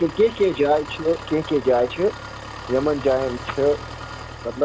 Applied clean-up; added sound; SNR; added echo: none; Engine; 13 dB; none.